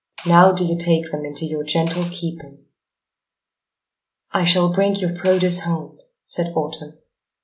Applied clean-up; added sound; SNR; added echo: none; Liquid; 17 dB; none.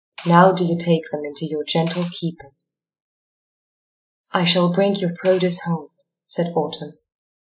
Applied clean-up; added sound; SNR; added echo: classical method spectral subtraction.